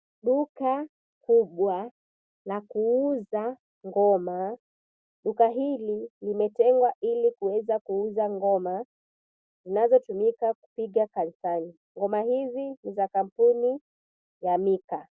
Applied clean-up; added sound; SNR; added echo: none; none; none; none.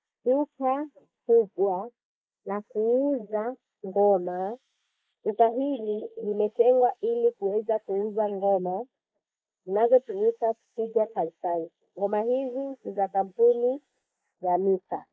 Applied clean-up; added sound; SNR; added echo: neural mask model Resemble Enhance denoiser.